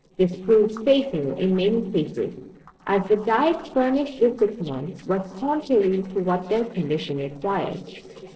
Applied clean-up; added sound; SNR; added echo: neural separator model SepFormer DNS4.